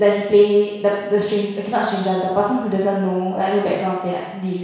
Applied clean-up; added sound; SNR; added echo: none; none; none; reverberation time 1.1 s.